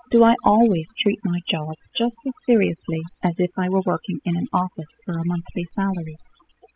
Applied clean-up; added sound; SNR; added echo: classical method spectral subtraction.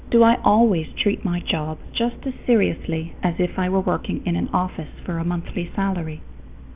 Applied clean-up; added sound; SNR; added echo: none; none; none; none.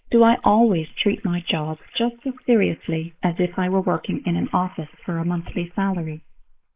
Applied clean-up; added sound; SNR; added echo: neural mask model Resemble Enhance denoiser.